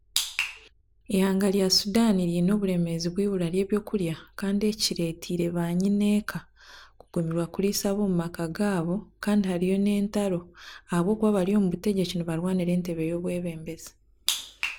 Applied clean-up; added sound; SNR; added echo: none; none; none; none.